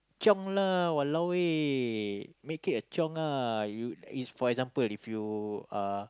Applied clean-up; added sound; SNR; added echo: none; none; none; none.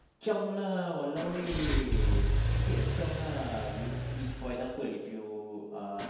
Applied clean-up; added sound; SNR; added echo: none; Engine / Car; -3 dB; reverberation time 1.2 s.